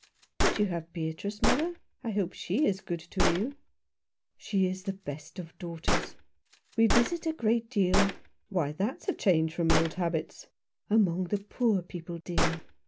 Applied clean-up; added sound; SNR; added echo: none; Gunshot, gunfire; 3 dB; none.